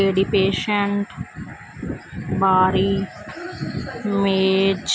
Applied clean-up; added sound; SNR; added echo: none; none; none; none.